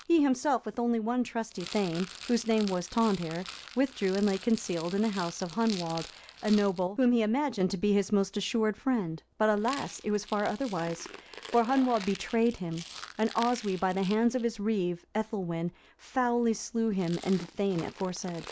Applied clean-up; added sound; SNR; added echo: none; Rattle; 18 dB; none.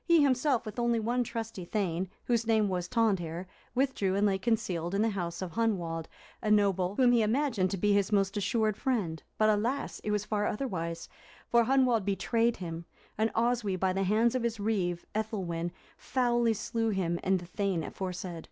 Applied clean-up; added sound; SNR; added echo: none; none; none; none.